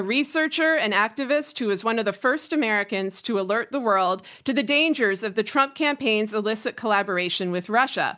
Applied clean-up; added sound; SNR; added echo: none; none; none; none.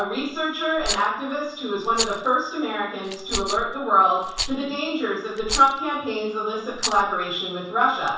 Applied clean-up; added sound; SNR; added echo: none; Rattle; 10 dB; reverberation time 0.7 s.